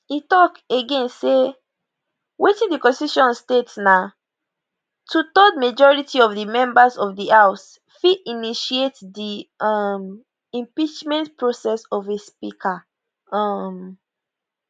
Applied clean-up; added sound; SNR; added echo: none; none; none; none.